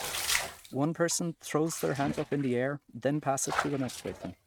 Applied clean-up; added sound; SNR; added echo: neural mask model RNNoise.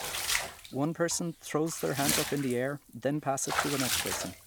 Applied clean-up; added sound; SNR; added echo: none; Bathtub (filling or washing) / Water / Liquid; 3 dB; none.